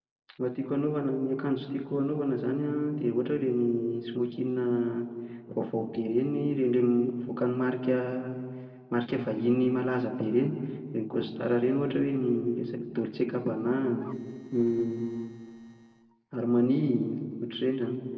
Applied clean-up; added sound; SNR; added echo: neural separator model SepFormer DNS4.